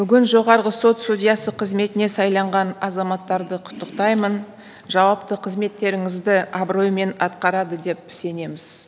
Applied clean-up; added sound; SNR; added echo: none; none; none; none.